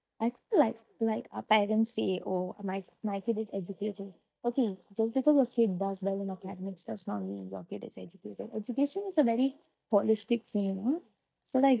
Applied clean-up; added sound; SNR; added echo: neural mask model DeepFilterNet 3.